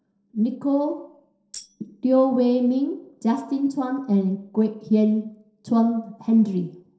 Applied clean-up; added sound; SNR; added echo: neural separator model SepFormer DNS4.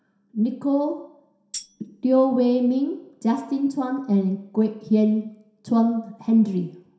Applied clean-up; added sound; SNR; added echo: none; Tambourine; 17 dB; reverberation time 0.7 s.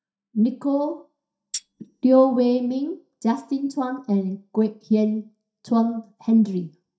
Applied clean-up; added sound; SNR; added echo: neural mask model DeepFilterNet 3.